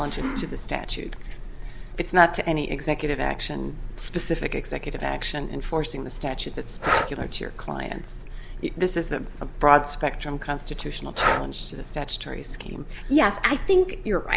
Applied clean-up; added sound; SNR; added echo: none; Breathing; 5 dB; none.